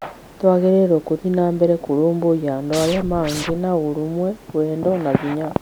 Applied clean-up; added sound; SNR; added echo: none; Scratching (performance technique); 10 dB; none.